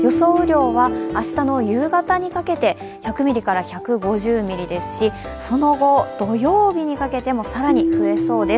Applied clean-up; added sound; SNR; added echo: none; Keyboard (musical); 6 dB; none.